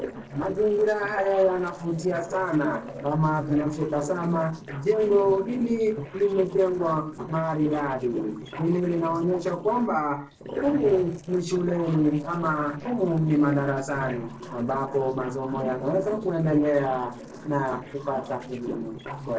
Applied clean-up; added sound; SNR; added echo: neural separator model SepFormer DNS4.